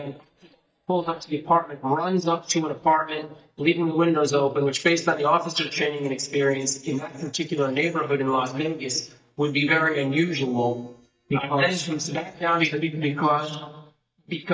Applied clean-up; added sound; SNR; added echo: neural mask model DeepFilterNet 3.